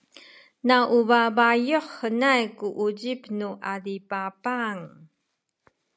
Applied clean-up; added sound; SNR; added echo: none; none; none; none.